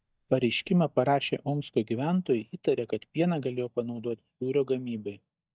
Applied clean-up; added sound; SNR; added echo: neural mask model DeepFilterNet 3.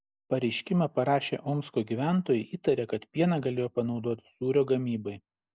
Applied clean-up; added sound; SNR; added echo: none; none; none; none.